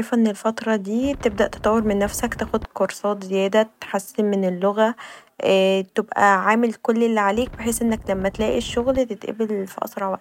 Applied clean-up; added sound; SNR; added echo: none; Wind; 15 dB; none.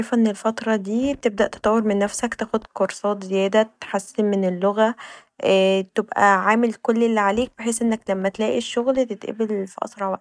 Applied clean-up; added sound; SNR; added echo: neural mask model DeepFilterNet 3.